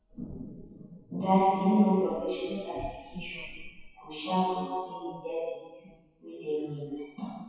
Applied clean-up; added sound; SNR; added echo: classical method WPE with log-MMSE.